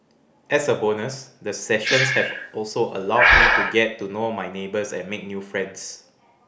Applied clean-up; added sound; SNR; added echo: none; Breathing; 0 dB; none.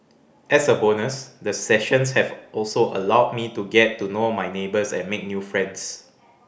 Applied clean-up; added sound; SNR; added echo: none; none; none; none.